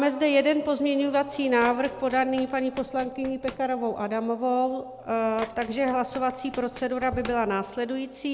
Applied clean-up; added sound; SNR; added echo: none; Run; 20 dB; none.